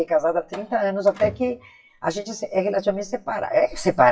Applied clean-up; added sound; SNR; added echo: classical method WPE with log-MMSE.